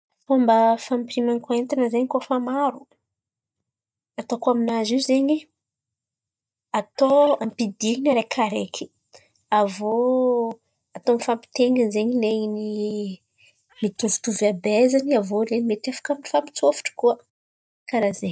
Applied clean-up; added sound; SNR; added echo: neural mask model DeepFilterNet 3.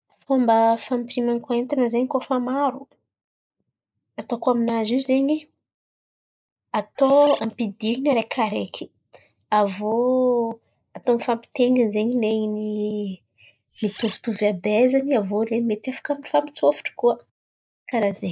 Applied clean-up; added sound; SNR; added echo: neural mask model Resemble Enhance denoiser.